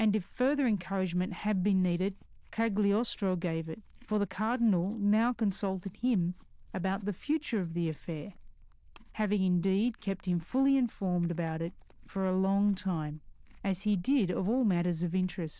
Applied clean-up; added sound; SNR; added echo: neural diffusion model UNIVERSE++.